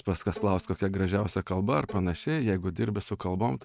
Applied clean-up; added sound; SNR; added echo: neural mask model RNNoise.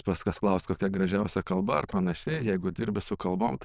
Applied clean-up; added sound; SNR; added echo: neural diffusion model UNIVERSE++.